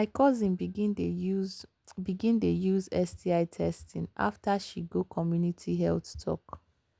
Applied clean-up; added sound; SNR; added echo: none; none; none; none.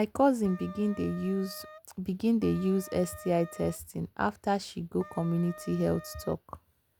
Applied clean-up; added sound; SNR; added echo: none; Wind instrument, woodwind instrument; 17 dB; none.